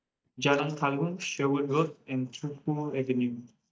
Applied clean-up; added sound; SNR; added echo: neural mask model DeepFilterNet 3.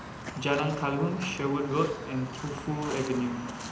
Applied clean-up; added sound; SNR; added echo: none; Walk, footsteps; 9 dB; reverberation time 0.8 s.